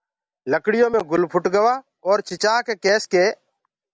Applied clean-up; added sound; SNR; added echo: none; none; none; none.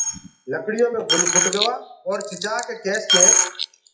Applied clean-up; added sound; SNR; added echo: classical method WPE with log-MMSE.